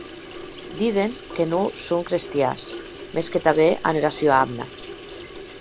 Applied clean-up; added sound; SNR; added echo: none; Sink (filling or washing) / Water tap, faucet; 13 dB; none.